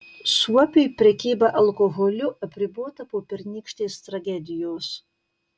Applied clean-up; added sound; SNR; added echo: none; none; none; none.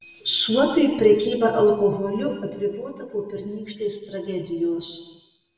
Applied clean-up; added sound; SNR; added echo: none; none; none; reverberation time 1.2 s.